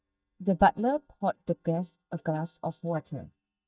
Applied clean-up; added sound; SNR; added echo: neural mask model DeepFilterNet 3.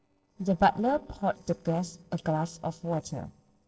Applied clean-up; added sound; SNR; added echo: neural separator model SepFormer DNS4.